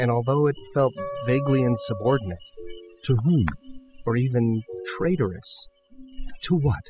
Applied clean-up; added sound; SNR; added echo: classical method spectral subtraction.